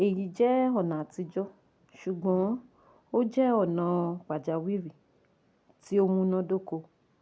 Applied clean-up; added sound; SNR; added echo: none; none; none; none.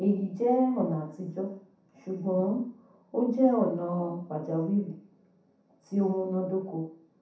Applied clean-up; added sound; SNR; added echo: none; none; none; reverberation time 0.7 s.